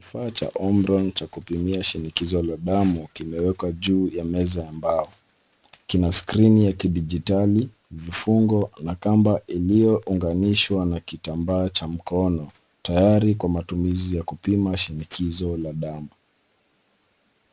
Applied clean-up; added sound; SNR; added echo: none; none; none; none.